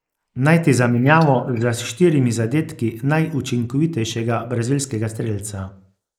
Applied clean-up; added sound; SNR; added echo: neural mask model Resemble Enhance denoiser.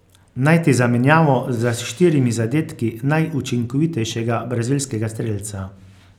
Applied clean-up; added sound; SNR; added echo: none; none; none; none.